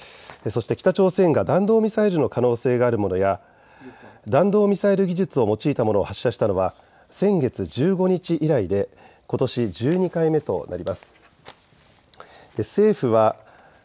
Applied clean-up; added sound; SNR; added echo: none; none; none; none.